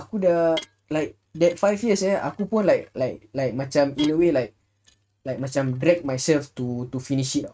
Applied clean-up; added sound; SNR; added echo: neural mask model RNNoise.